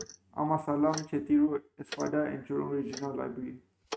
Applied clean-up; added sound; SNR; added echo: neural mask model RNNoise.